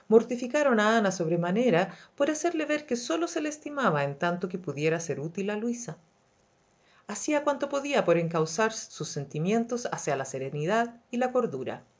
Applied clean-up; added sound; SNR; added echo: none; none; none; none.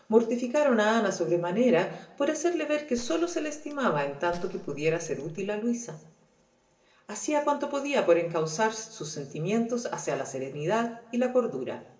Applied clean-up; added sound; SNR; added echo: none; Gunshot, gunfire; 16 dB; reverberation time 0.8 s.